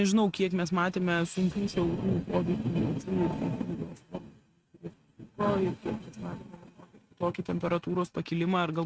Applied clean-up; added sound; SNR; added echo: neural mask model RNNoise.